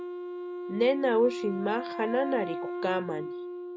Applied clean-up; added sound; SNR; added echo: none; Wind instrument, woodwind instrument; 6 dB; none.